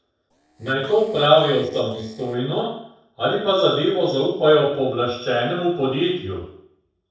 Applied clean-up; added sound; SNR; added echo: neural separator model SepFormer DNS4.